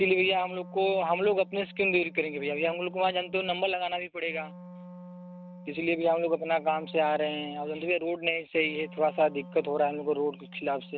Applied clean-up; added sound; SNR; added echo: none; Wind instrument, woodwind instrument; 17 dB; none.